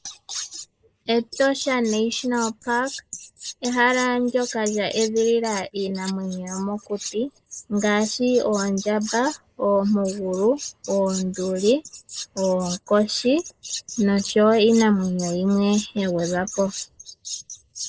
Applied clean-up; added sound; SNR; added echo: neural mask model Resemble Enhance denoiser.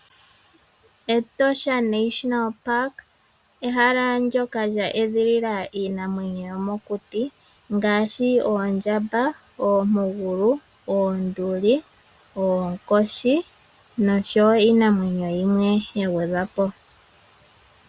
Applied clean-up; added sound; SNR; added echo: none; none; none; none.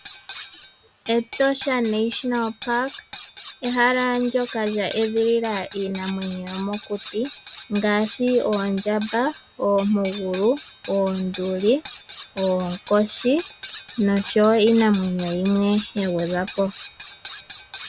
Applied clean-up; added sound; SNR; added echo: none; Cutlery, silverware; 10 dB; none.